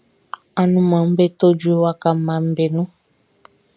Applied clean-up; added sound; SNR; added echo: none; none; none; none.